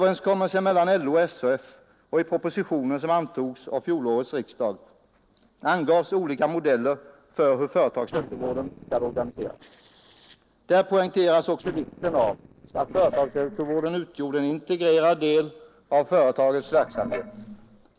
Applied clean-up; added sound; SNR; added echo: neural separator model SepFormer DNS4.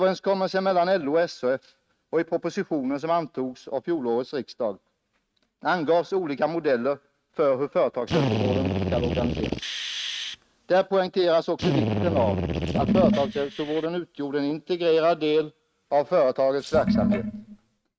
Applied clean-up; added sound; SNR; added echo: neural mask model RNNoise.